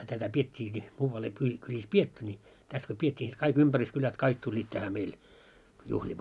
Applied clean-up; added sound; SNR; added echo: none; none; none; none.